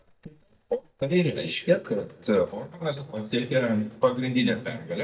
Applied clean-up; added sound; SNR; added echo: neural mask model DeepFilterNet 3.